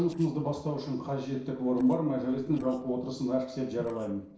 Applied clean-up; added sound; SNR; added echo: neural separator model SepFormer DNS4.